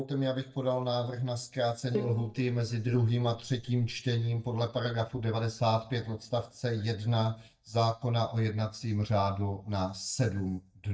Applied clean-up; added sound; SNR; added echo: neural mask model DeepFilterNet 3.